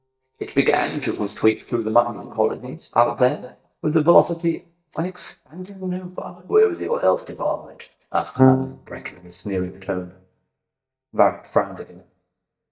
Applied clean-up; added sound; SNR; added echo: neural mask model DeepFilterNet 3.